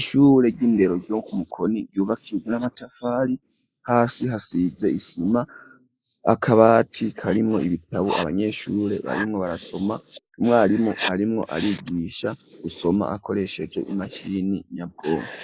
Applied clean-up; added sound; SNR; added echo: neural mask model Resemble Enhance denoiser.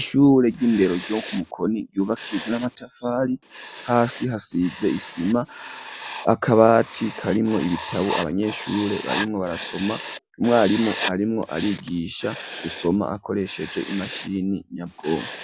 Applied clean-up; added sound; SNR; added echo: none; Writing; 10 dB; none.